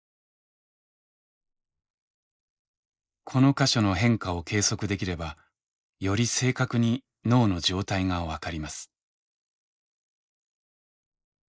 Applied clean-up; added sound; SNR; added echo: neural mask model Resemble Enhance denoiser.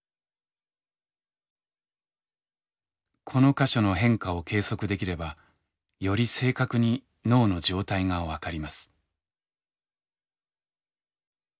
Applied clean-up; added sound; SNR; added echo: none; none; none; none.